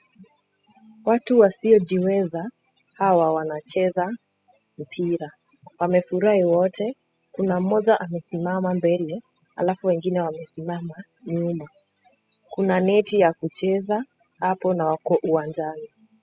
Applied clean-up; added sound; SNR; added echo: classical method spectral subtraction.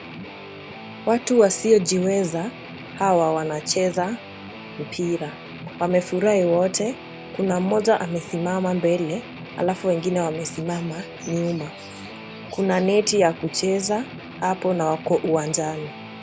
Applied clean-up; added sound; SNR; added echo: none; Guitar; 14 dB; none.